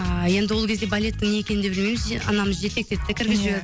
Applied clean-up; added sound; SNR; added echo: none; none; none; none.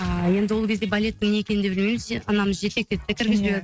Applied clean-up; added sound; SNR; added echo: neural mask model RNNoise.